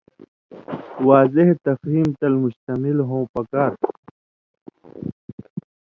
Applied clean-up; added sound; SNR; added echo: none; none; none; none.